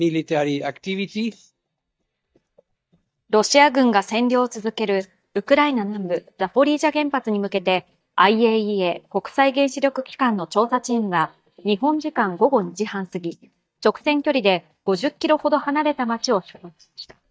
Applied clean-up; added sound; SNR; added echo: neural mask model DeepFilterNet 3.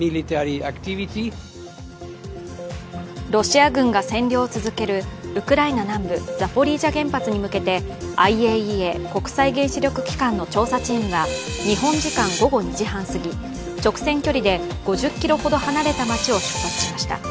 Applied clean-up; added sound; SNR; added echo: none; Screech; 11 dB; none.